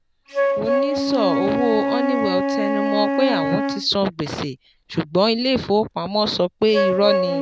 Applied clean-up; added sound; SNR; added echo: none; Wind instrument, woodwind instrument; 1 dB; none.